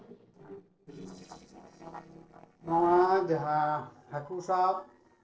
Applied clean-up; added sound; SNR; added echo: neural separator model SepFormer DNS4.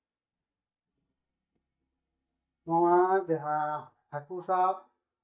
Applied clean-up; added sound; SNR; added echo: neural mask model DeepFilterNet 3.